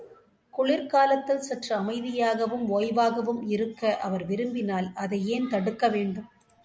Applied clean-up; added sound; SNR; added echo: none; none; none; none.